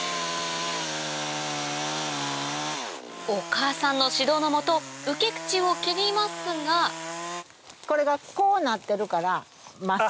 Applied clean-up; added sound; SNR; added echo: none; none; none; none.